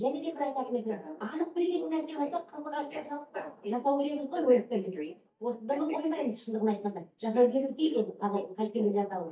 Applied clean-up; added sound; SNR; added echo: neural mask model DeepFilterNet 3.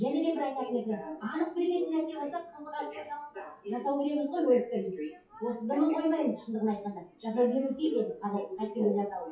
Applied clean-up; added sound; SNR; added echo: classical method WPE with log-MMSE.